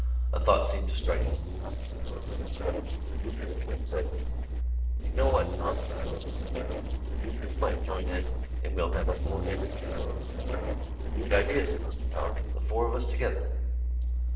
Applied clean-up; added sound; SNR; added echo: neural separator model SepFormer DNS4.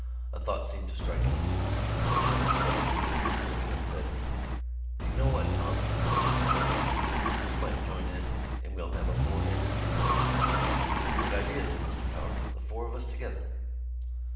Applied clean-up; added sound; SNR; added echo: none; Car; -3 dB; reverberation time 0.9 s.